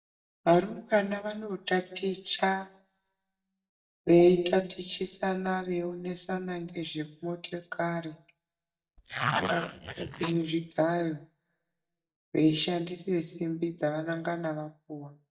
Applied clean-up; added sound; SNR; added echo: neural mask model DeepFilterNet 3.